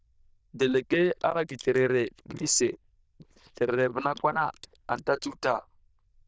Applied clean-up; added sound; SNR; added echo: neural diffusion model UNIVERSE++.